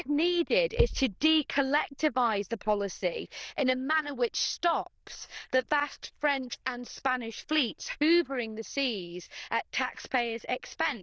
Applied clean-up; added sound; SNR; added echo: neural diffusion model UNIVERSE++.